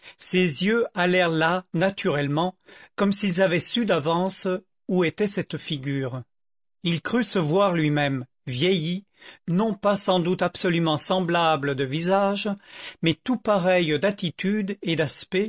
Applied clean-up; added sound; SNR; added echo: none; none; none; none.